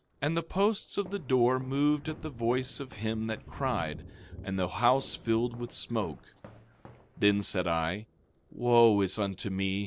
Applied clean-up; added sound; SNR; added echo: none; Walk, footsteps + Thunder; 19 dB; none.